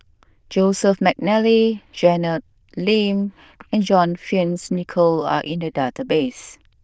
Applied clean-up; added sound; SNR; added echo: neural diffusion model UNIVERSE++.